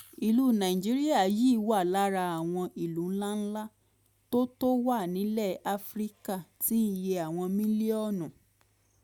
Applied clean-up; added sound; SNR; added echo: none; none; none; none.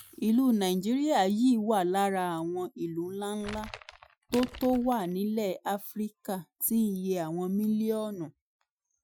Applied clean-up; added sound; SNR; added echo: classical method Wiener filter.